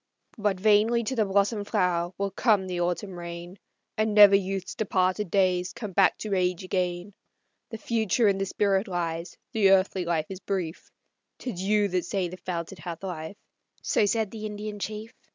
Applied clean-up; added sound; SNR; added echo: none; none; none; none.